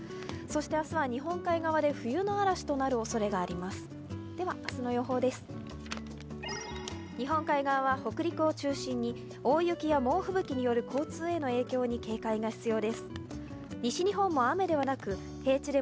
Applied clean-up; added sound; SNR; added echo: none; none; none; none.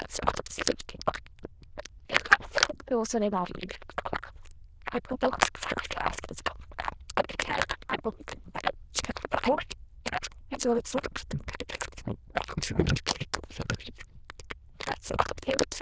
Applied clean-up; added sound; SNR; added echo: neural diffusion model UNIVERSE++.